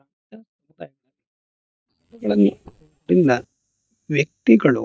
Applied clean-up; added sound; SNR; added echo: neural mask model DeepFilterNet 3.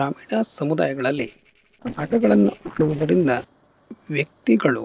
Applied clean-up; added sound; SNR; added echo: neural separator model SepFormer DNS4.